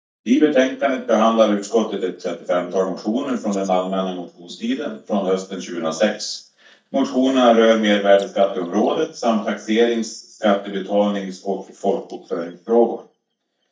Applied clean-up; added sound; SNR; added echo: neural mask model DeepFilterNet 3.